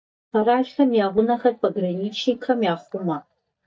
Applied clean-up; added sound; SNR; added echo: neural mask model DeepFilterNet 3.